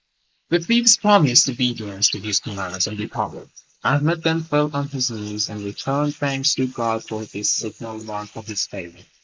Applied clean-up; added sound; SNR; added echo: neural mask model Resemble Enhance denoiser.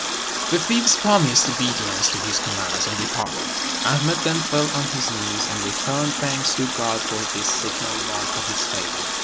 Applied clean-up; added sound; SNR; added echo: none; Water tap, faucet; 0 dB; none.